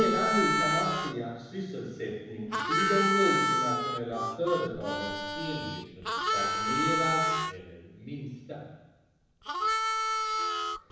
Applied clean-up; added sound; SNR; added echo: none; Harmonica; -3 dB; reverberation time 1.1 s.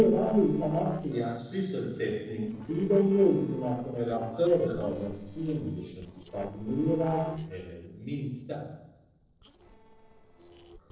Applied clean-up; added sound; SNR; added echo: neural separator model SepFormer DNS4.